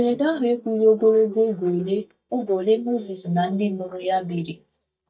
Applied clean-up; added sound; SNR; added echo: neural mask model DeepFilterNet 3.